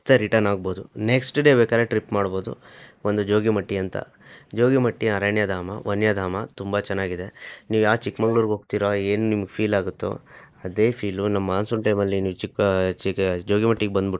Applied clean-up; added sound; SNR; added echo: neural mask model Resemble Enhance denoiser.